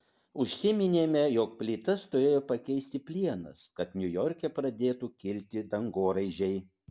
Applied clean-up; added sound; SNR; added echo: none; none; none; none.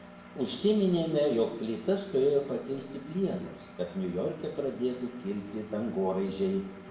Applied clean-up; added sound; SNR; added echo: none; Engine; 18 dB; reverberation time 0.8 s.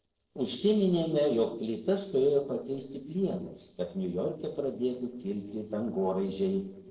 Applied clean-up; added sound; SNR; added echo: neural separator model SepFormer DNS4.